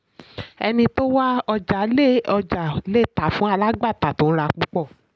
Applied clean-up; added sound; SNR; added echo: none; none; none; none.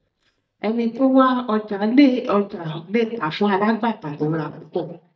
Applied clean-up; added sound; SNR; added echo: neural mask model DeepFilterNet 3.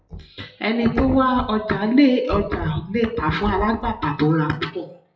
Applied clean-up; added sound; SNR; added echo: classical method WPE with log-MMSE.